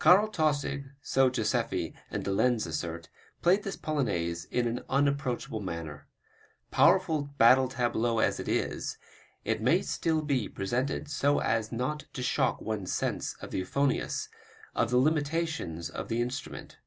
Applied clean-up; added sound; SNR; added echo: none; none; none; none.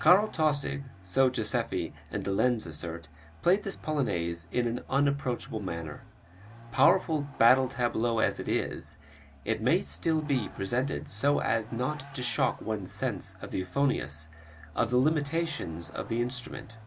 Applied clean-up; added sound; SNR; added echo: none; Vehicle; 20 dB; none.